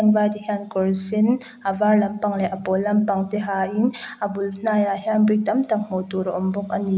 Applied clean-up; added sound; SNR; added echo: none; none; none; none.